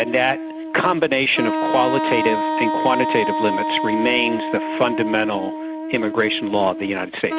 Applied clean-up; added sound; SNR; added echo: none; Wind instrument, woodwind instrument; 3 dB; none.